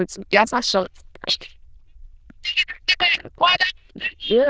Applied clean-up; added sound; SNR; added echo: neural diffusion model UNIVERSE++.